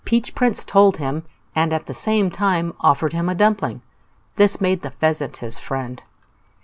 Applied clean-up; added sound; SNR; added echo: none; none; none; none.